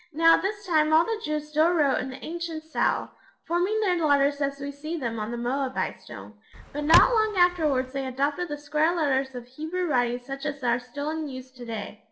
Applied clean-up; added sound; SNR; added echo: none; Car; 5 dB; reverberation time 0.4 s.